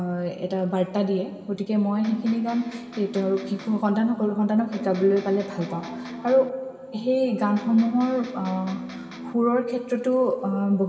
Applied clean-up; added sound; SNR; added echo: none; Electric guitar; 13 dB; reverberation time 2.8 s.